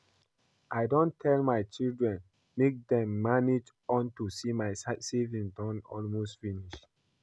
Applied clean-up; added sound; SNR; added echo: none; none; none; none.